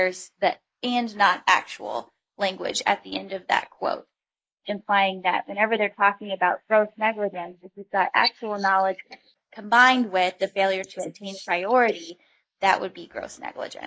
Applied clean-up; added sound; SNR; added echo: neural mask model Resemble Enhance denoiser.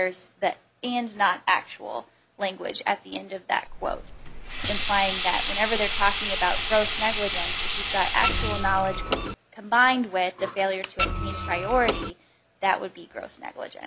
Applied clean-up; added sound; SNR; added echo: none; Printer + Sink (filling or washing); 0 dB; none.